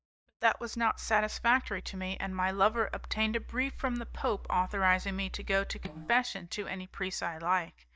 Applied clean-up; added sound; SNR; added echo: neural mask model DeepFilterNet 3.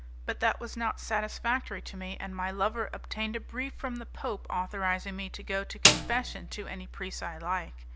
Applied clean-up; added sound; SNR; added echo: none; Snare drum; -5 dB; none.